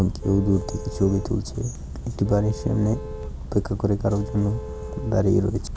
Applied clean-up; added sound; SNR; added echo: none; Vehicle horn, car horn, honking; 16 dB; none.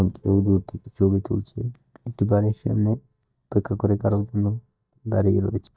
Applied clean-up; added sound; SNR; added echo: neural mask model DeepFilterNet 3.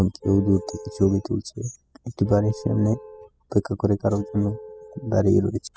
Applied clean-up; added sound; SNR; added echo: classical method spectral subtraction.